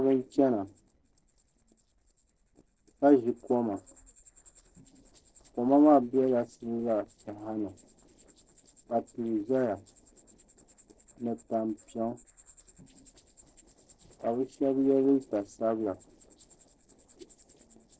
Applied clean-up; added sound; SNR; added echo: neural separator model SepFormer DNS4.